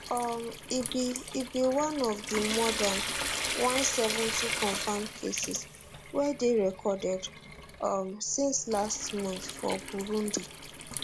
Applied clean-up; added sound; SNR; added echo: none; Trickle, dribble / Sink (filling or washing) / Water tap, faucet; 5 dB; none.